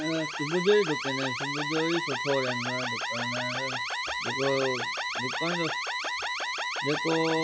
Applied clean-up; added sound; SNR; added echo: classical method log-MMSE.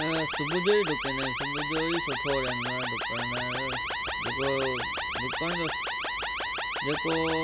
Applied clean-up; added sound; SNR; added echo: none; Alarm; -1 dB; none.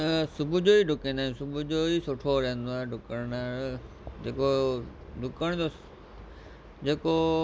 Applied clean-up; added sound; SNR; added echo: none; none; none; none.